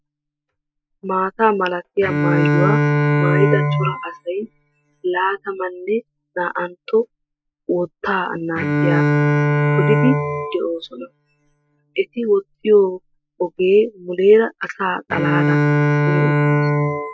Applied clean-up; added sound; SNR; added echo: classical method Wiener filter.